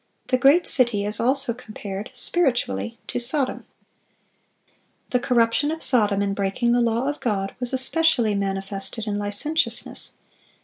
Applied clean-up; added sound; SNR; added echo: none; none; none; none.